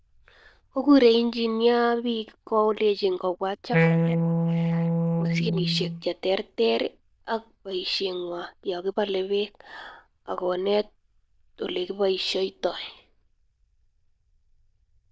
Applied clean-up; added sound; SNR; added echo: neural diffusion model UNIVERSE++.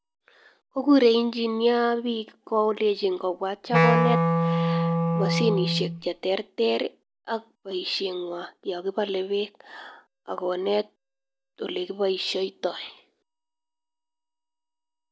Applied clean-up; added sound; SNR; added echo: none; Wind instrument, woodwind instrument; -3 dB; none.